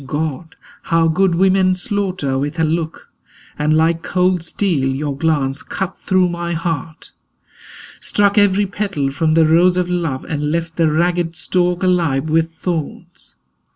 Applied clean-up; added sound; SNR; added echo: none; none; none; none.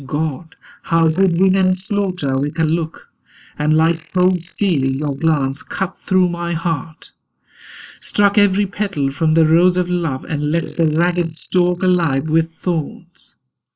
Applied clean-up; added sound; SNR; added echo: neural mask model Resemble Enhance denoiser.